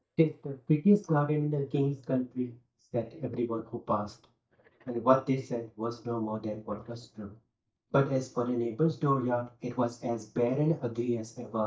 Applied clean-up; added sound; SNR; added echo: neural mask model DeepFilterNet 3.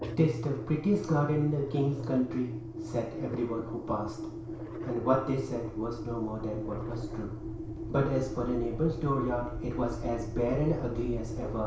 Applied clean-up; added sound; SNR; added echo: none; Engine; 6 dB; reverberation time 0.6 s.